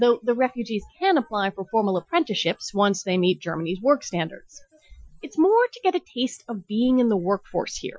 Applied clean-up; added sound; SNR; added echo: classical method Wiener filter.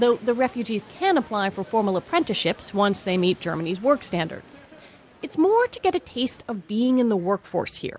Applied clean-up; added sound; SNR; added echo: none; none; none; none.